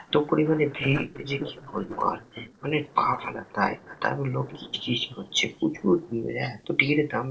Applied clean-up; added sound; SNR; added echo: neural separator model SepFormer DNS4.